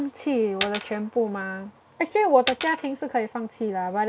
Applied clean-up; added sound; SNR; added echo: none; Coin (dropping); 9 dB; none.